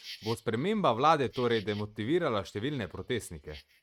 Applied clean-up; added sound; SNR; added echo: neural mask model RNNoise.